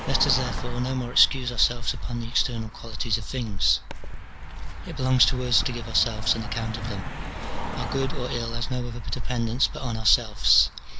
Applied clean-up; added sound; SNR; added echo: none; Car passing by; 4 dB; none.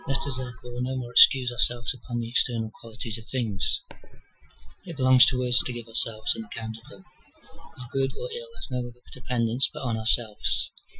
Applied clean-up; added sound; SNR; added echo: classical method Wiener filter.